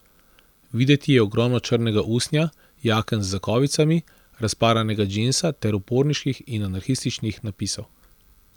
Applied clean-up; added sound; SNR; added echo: none; none; none; none.